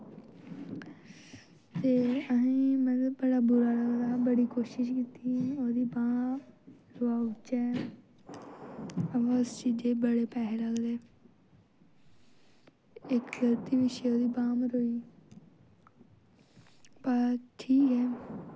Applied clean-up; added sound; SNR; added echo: none; Thunder; 19 dB; none.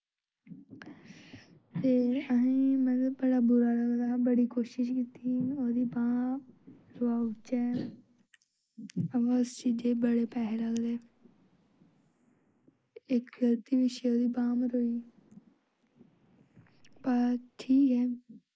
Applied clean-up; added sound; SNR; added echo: neural mask model Resemble Enhance denoiser.